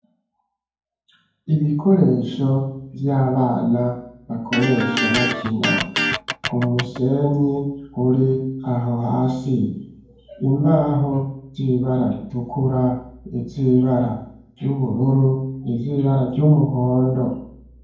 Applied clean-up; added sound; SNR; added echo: none; Electric guitar; 3 dB; reverberation time 0.9 s.